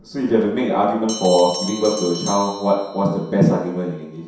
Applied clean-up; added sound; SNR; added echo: none; Bell; 15 dB; reverberation time 0.7 s.